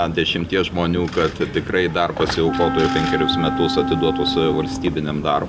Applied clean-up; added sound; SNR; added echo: none; Wind instrument, woodwind instrument; 5 dB; none.